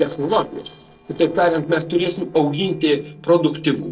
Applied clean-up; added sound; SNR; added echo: neural separator model SepFormer DNS4.